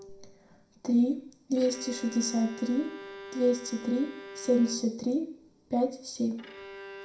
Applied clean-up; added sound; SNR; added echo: none; Bowed string instrument; 16 dB; reverberation time 0.5 s.